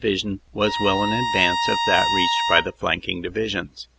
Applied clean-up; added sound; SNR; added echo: none; Bowed string instrument; 2 dB; none.